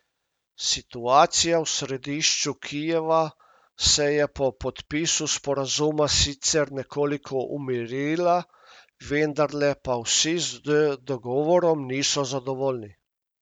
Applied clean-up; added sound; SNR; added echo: none; none; none; none.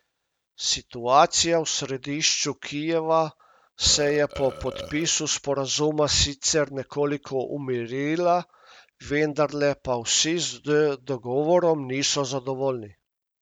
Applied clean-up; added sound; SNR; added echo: none; Burping, eructation; 15 dB; none.